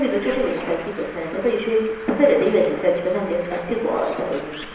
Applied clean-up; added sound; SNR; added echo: none; Bird; 16 dB; reverberation time 1.0 s.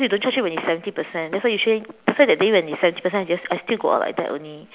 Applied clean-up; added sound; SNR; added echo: none; none; none; none.